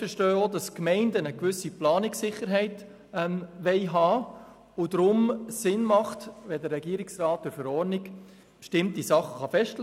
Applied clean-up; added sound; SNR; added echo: none; none; none; none.